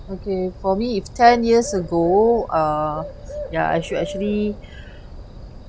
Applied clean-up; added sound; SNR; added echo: none; Bird; 13 dB; none.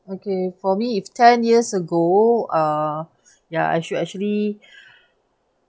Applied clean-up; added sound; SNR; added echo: none; none; none; none.